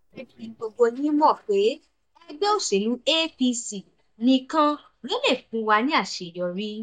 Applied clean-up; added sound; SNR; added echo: neural mask model DeepFilterNet 3.